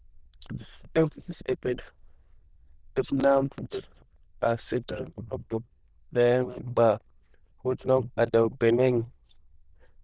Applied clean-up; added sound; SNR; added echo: neural diffusion model UNIVERSE++.